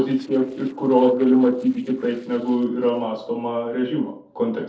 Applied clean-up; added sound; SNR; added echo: neural separator model SepFormer DNS4.